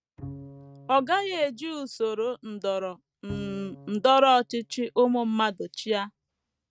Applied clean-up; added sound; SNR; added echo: neural mask model RNNoise.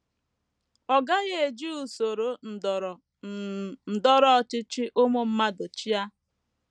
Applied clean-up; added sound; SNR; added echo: none; none; none; none.